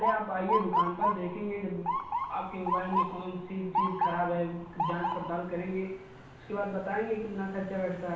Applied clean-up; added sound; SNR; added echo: none; Motor vehicle (road) / Siren; 1 dB; reverberation time 0.7 s.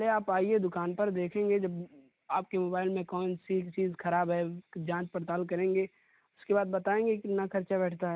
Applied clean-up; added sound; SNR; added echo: none; none; none; none.